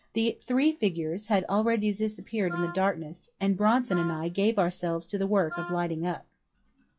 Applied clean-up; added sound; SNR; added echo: classical method log-MMSE.